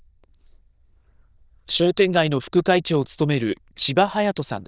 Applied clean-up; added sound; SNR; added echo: neural diffusion model UNIVERSE++.